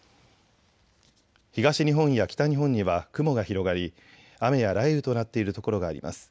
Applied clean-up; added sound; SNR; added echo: none; none; none; none.